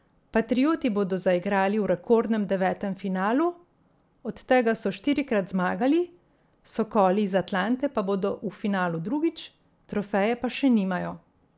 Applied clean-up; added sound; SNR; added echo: none; none; none; none.